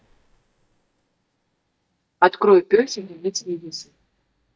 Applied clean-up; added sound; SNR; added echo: neural mask model DeepFilterNet 3.